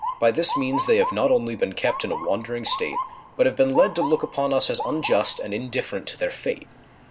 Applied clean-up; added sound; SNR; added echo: none; Motor vehicle (road) / Siren; 10 dB; none.